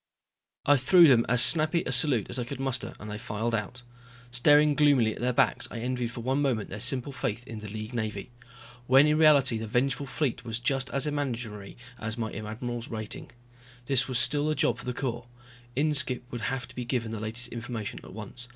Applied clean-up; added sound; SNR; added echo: none; none; none; none.